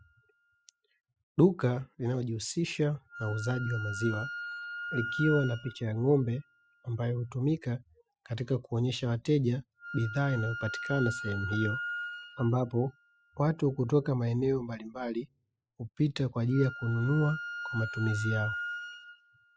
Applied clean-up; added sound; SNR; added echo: classical method spectral subtraction.